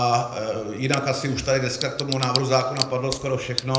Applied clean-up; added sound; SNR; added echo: none; Tick / Bicycle; 9 dB; reverberation time 0.7 s.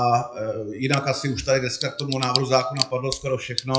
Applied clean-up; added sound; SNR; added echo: classical method WPE with log-MMSE.